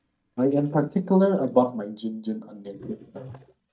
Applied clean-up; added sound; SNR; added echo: neural mask model DeepFilterNet 3.